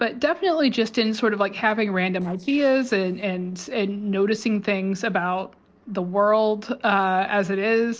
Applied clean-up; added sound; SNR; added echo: neural separator model SepFormer DNS4.